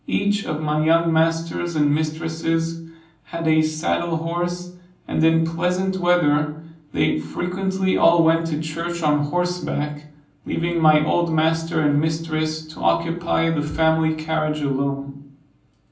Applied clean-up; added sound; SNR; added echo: none; none; none; reverberation time 0.6 s.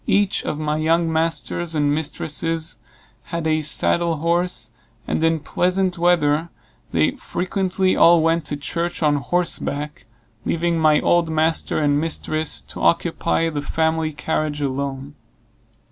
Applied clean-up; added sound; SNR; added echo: none; none; none; none.